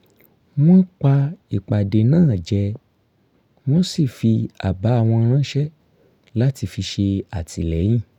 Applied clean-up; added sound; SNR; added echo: none; none; none; none.